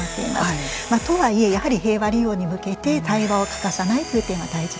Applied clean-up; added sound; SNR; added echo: none; Camera; 14 dB; none.